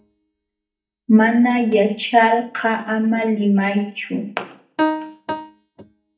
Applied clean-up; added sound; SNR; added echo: neural mask model DeepFilterNet 3.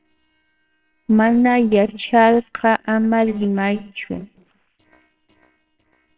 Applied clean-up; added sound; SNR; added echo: neural separator model SepFormer WHAMR!.